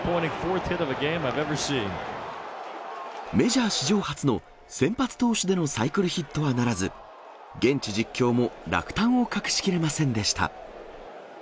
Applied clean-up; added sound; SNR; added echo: none; none; none; none.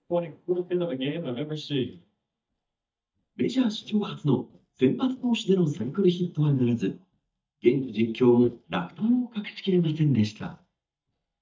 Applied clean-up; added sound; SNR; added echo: neural mask model DeepFilterNet 3.